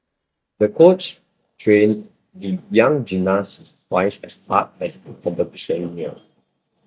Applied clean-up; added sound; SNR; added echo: neural mask model DeepFilterNet 3.